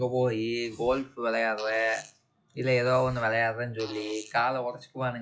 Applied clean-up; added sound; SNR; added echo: classical method log-MMSE.